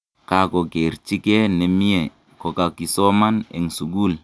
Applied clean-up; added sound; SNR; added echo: none; none; none; none.